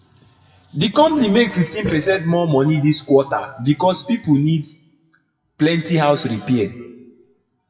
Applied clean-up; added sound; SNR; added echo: classical method WPE with log-MMSE.